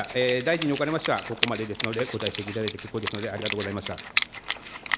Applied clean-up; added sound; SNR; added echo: none; Wind instrument, woodwind instrument; 4 dB; none.